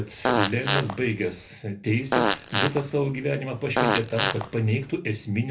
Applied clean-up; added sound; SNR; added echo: none; Fart; 0 dB; reverberation time 0.3 s.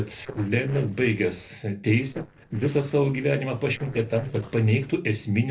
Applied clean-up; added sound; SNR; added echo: neural separator model SepFormer DNS4.